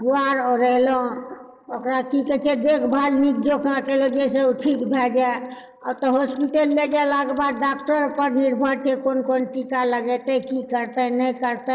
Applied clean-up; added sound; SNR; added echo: neural mask model Resemble Enhance denoiser.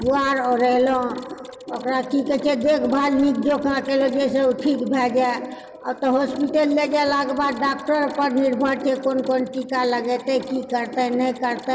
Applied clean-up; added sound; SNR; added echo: none; Mechanisms; 18 dB; none.